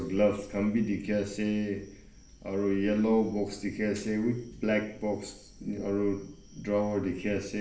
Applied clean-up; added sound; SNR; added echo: none; none; none; reverberation time 0.7 s.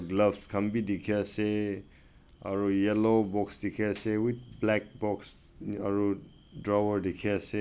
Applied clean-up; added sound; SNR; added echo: none; none; none; none.